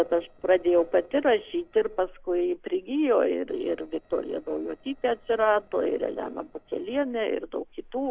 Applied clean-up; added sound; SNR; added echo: neural separator model SepFormer DNS4.